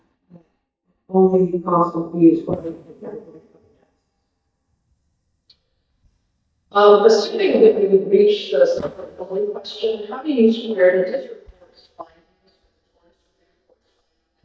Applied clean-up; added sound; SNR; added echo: neural mask model DeepFilterNet 3.